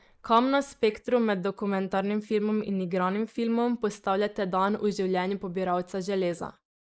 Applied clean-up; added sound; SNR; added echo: neural mask model Resemble Enhance denoiser.